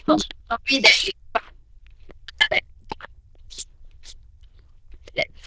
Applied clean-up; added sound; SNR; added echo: neural diffusion model UNIVERSE++.